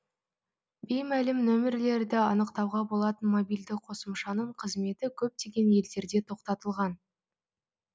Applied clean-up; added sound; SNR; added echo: none; none; none; none.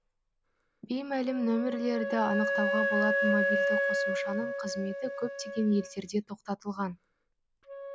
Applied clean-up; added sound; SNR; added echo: none; Wind instrument, woodwind instrument; 0 dB; none.